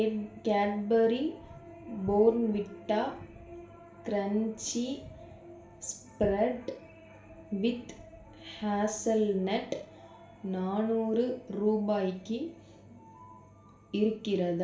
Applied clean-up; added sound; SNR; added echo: none; none; none; reverberation time 0.5 s.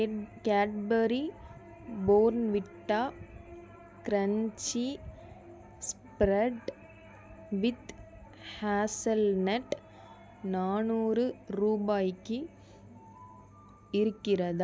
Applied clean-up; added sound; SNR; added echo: none; none; none; none.